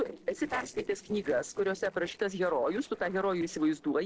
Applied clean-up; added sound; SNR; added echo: neural separator model SepFormer DNS4.